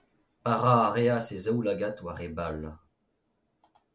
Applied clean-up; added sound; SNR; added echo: none; none; none; none.